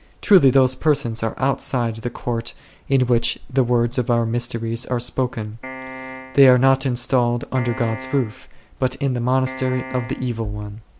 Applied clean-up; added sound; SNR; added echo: none; Piano; 13 dB; none.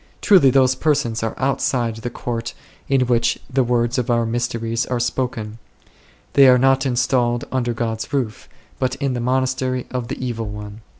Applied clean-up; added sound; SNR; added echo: none; none; none; none.